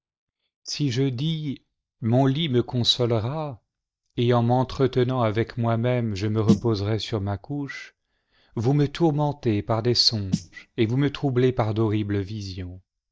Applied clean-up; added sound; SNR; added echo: neural mask model DeepFilterNet 3.